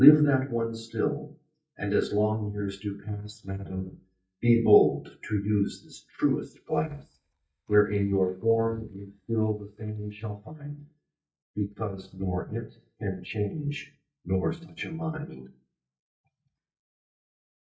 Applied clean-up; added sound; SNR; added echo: neural mask model DeepFilterNet 3.